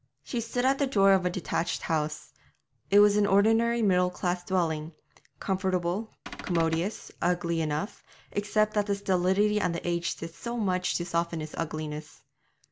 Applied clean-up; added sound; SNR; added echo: none; Cupboard open or close / Door; 10 dB; none.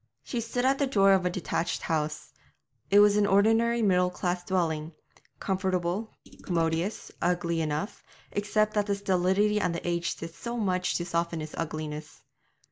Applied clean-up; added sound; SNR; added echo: neural mask model Resemble Enhance denoiser.